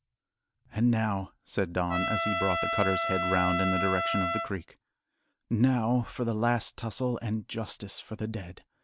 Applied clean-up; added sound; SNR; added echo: none; Trumpet; 0 dB; none.